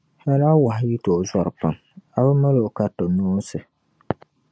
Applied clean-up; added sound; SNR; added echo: none; none; none; none.